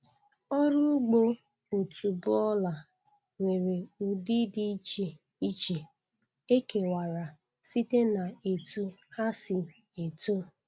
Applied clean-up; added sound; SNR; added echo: none; none; none; none.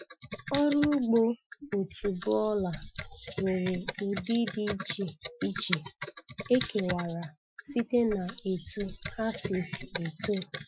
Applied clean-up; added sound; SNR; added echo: classical method Wiener filter.